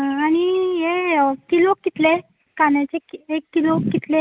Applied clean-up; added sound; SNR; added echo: none; none; none; none.